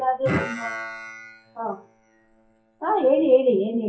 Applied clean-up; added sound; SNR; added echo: classical method WPE with log-MMSE.